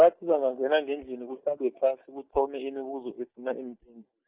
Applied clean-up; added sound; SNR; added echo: neural mask model DeepFilterNet 3.